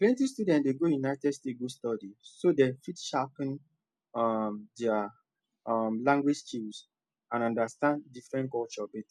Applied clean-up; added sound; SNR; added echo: none; none; none; none.